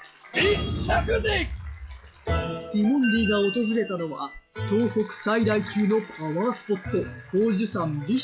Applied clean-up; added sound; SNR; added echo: classical method log-MMSE.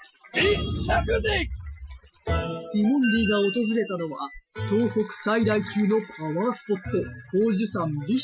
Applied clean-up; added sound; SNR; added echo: classical method Wiener filter.